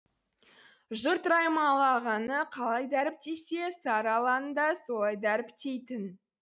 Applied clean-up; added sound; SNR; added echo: none; none; none; none.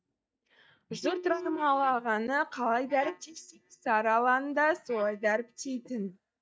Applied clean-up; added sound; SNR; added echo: neural mask model DeepFilterNet 3.